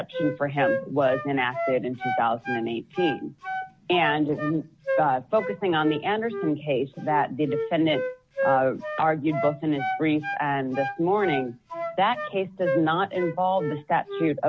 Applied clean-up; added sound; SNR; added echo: none; Wind instrument, woodwind instrument; 7 dB; none.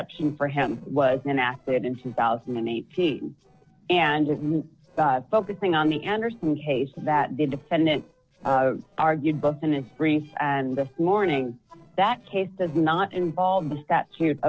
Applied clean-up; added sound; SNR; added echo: neural separator model SepFormer DNS4.